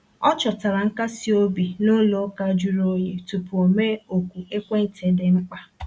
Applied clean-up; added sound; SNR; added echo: none; none; none; none.